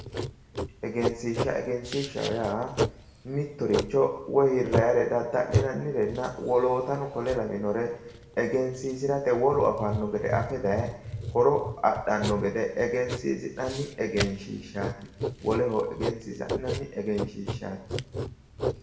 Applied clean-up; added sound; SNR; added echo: none; Writing; 6 dB; reverberation time 0.8 s.